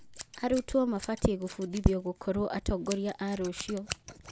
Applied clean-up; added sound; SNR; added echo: none; Scissors; 16 dB; none.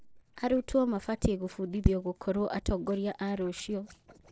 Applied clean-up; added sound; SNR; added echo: neural separator model SepFormer DNS4.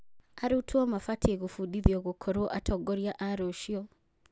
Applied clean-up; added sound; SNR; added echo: none; none; none; none.